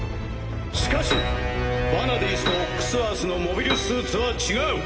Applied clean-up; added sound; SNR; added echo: none; Piano; 10 dB; none.